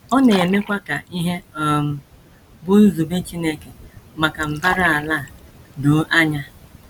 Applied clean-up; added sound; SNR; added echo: none; Fill (with liquid); 16 dB; none.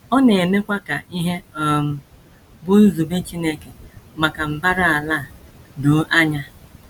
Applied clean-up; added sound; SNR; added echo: none; none; none; none.